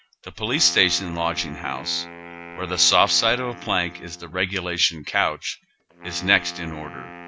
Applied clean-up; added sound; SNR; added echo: none; Wind instrument, woodwind instrument; 16 dB; none.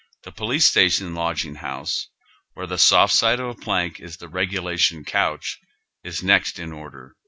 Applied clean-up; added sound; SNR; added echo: none; none; none; none.